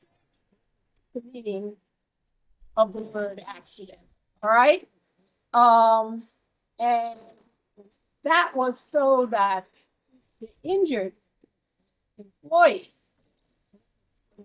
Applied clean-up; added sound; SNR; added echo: neural mask model DeepFilterNet 3.